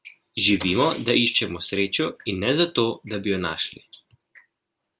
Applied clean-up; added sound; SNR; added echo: none; Printer; 12 dB; none.